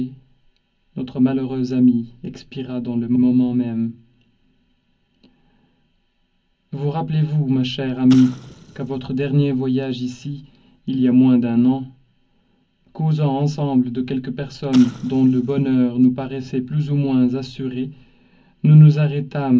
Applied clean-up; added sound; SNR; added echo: none; Explosion; 20 dB; reverberation time 0.3 s.